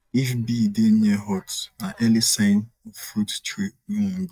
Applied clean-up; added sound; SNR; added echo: neural mask model DeepFilterNet 3.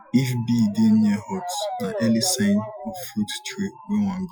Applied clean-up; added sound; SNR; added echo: classical method Wiener filter.